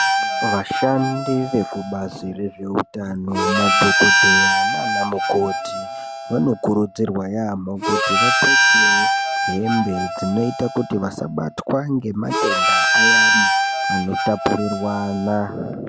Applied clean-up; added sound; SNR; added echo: none; Harmonica; -3 dB; none.